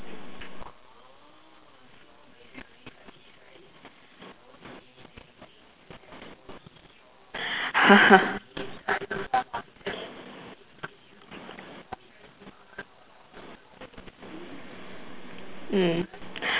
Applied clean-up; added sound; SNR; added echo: none; none; none; none.